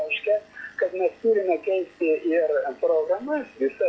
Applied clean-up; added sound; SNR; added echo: classical method log-MMSE.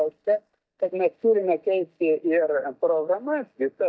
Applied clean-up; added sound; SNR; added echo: neural mask model DeepFilterNet 3.